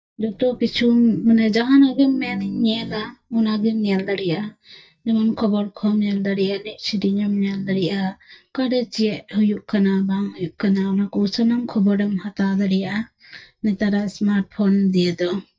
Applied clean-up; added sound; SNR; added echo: neural mask model DeepFilterNet 3.